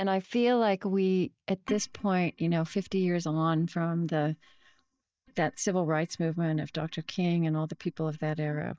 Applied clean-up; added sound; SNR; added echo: neural mask model DeepFilterNet 3.